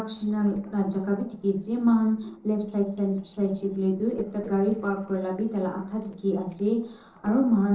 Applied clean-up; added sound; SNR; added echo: neural separator model SepFormer DNS4.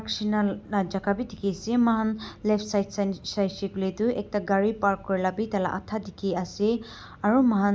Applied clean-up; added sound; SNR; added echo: none; none; none; none.